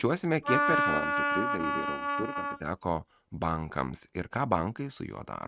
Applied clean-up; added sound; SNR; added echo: neural mask model RNNoise.